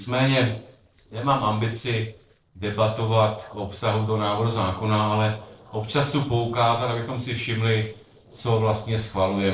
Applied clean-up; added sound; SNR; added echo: neural separator model SepFormer DNS4.